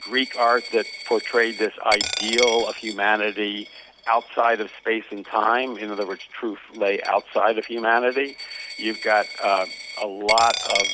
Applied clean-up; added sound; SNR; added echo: none; Coin (dropping); 8 dB; none.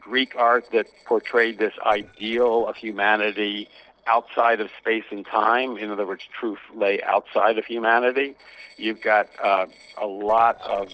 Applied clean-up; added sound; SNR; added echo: neural separator model SepFormer DNS4.